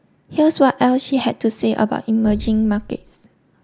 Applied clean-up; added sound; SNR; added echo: none; Explosion; 14 dB; none.